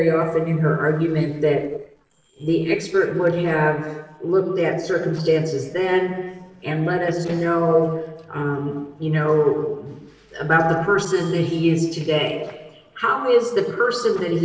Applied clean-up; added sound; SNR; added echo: neural separator model SepFormer DNS4.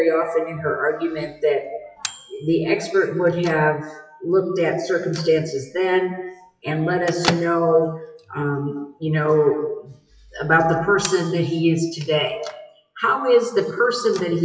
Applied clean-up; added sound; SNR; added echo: classical method WPE with log-MMSE.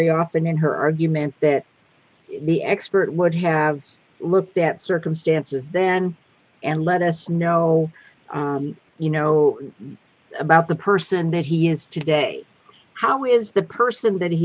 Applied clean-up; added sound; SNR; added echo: none; none; none; none.